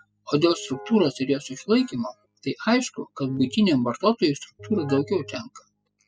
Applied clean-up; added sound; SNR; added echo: classical method spectral subtraction.